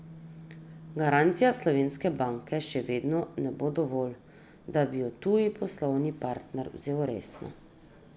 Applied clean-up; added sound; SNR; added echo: none; none; none; none.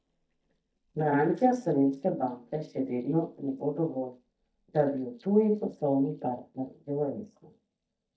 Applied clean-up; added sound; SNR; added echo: neural mask model DeepFilterNet 3.